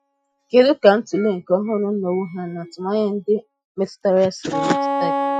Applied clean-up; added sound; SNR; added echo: classical method Wiener filter.